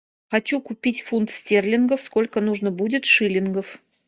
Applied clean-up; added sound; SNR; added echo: neural mask model DeepFilterNet 3.